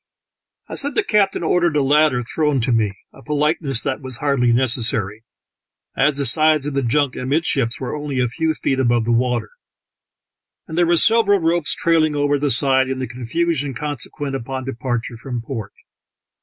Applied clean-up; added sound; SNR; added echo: none; none; none; none.